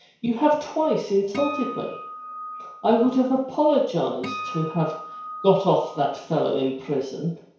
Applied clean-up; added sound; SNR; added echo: none; Acoustic guitar; 12 dB; reverberation time 0.6 s.